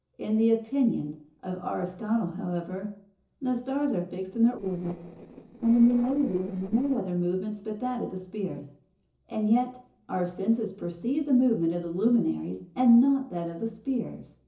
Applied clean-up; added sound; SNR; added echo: neural separator model SepFormer DNS4.